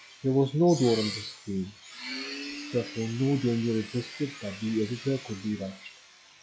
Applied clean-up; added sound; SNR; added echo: classical method log-MMSE.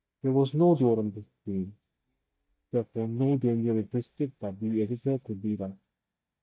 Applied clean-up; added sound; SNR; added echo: neural mask model DeepFilterNet 3.